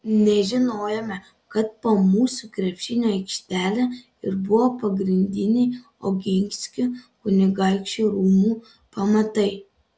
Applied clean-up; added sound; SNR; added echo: none; none; none; none.